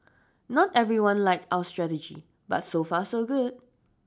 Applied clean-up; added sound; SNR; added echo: none; none; none; none.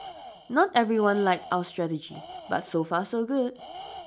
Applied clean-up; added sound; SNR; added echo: none; Tools; 17 dB; none.